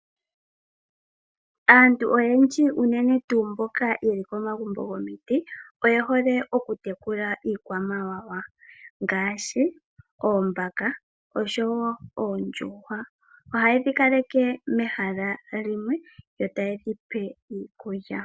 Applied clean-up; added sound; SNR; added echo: none; none; none; none.